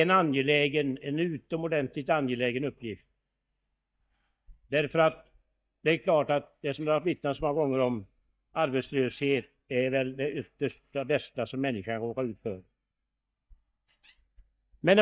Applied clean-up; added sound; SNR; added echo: neural mask model DeepFilterNet 3.